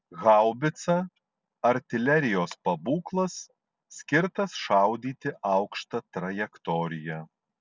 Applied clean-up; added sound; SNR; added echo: none; none; none; none.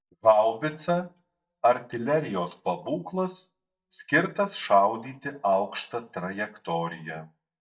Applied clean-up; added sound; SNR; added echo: neural mask model DeepFilterNet 3.